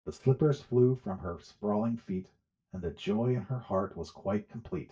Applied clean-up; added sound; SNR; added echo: neural mask model DeepFilterNet 3.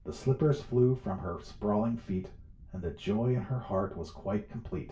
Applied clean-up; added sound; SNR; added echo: none; Wind; 20 dB; reverberation time 0.2 s.